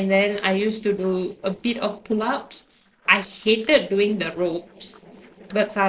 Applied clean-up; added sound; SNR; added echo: neural separator model SepFormer DNS4.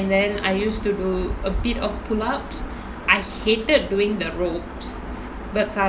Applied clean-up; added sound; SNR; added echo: none; none; none; none.